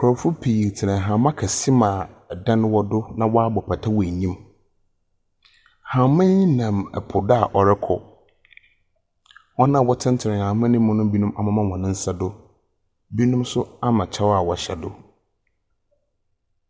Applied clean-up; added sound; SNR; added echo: none; none; none; none.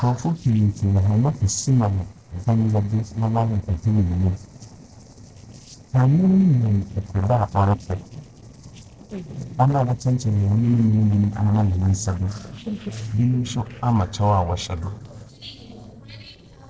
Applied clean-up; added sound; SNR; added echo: neural separator model SepFormer DNS4.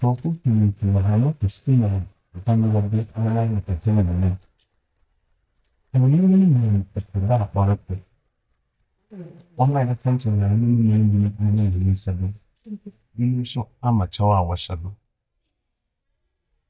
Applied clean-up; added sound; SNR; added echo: neural mask model DeepFilterNet 3.